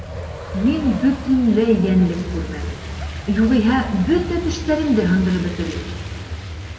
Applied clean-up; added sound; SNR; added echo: none; Truck; 9 dB; reverberation time 1.7 s.